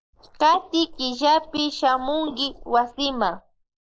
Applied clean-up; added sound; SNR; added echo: neural mask model Resemble Enhance denoiser.